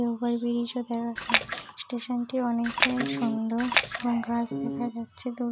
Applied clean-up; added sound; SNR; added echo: none; Splash, splatter + Piano; -1 dB; none.